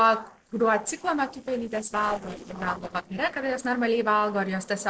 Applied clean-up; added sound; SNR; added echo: neural separator model SepFormer DNS4.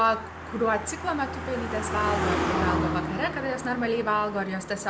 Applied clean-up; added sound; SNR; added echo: none; Car passing by; 3 dB; none.